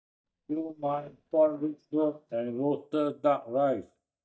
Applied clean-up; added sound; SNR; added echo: neural mask model DeepFilterNet 3.